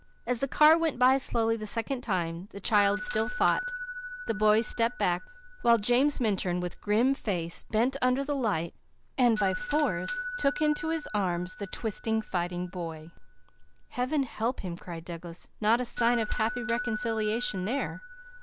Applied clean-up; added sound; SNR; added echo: none; Bell / Doorbell; 1 dB; none.